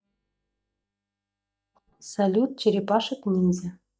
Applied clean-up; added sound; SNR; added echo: neural mask model DeepFilterNet 3.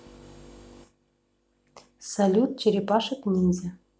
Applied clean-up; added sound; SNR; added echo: none; none; none; none.